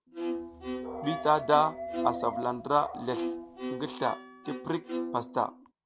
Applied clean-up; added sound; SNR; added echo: none; Dog + Bowed string instrument; 6 dB; none.